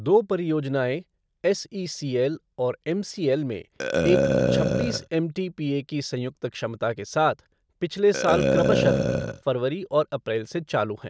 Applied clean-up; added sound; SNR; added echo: none; Burping, eructation; 0 dB; none.